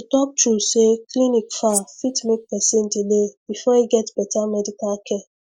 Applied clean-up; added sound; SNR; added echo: neural mask model DeepFilterNet 3.